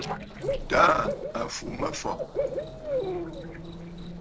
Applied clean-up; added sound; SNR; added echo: neural separator model SepFormer DNS4.